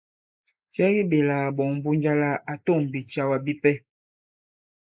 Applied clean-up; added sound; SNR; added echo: neural mask model Resemble Enhance denoiser.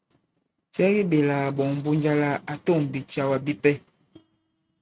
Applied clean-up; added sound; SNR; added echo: neural mask model RNNoise.